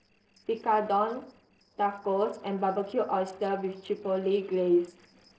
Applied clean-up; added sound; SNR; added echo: neural separator model SepFormer DNS4.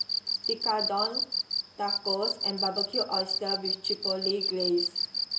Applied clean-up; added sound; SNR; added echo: none; Cricket; -2 dB; none.